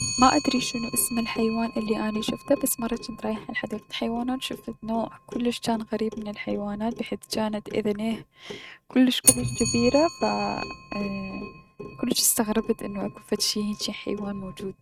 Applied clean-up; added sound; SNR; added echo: neural mask model RNNoise.